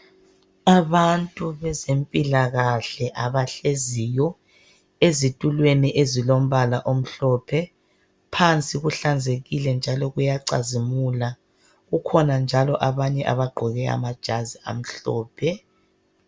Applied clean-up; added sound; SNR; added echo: none; none; none; none.